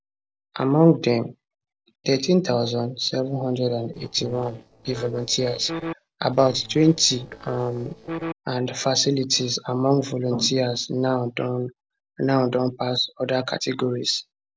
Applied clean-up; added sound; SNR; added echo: neural separator model SepFormer DNS4.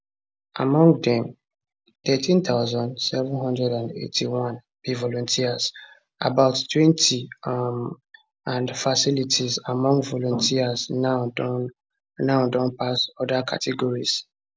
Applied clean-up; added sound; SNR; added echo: none; none; none; none.